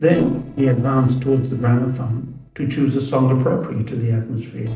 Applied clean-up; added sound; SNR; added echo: neural separator model SepFormer DNS4.